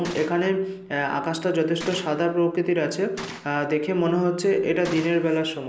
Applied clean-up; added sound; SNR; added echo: none; Gunshot, gunfire; 19 dB; none.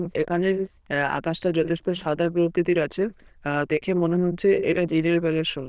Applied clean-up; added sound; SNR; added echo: neural diffusion model UNIVERSE++.